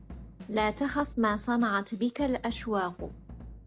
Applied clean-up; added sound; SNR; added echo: none; Drum / Drum kit; 15 dB; none.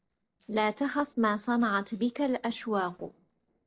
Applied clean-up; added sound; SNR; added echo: neural separator model SepFormer DNS4.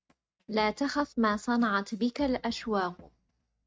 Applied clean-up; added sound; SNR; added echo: neural mask model RNNoise.